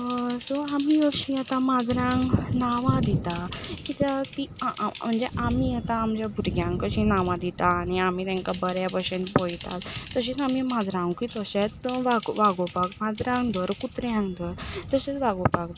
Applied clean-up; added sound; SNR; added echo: none; Typing + Thunder; 8 dB; none.